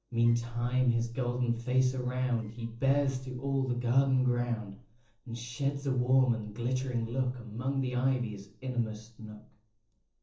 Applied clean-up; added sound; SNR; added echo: neural separator model SepFormer DNS4.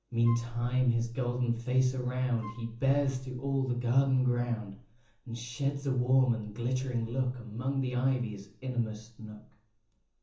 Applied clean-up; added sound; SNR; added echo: none; Wind instrument, woodwind instrument; 19 dB; reverberation time 0.7 s.